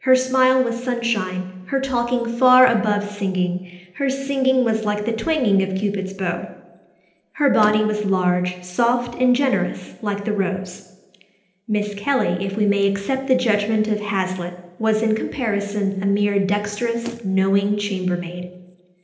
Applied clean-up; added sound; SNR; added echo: neural separator model SepFormer DNS4.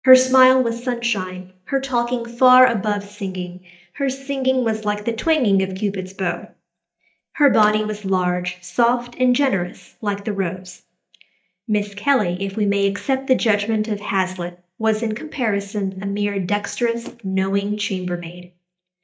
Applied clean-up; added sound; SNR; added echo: neural mask model DeepFilterNet 3.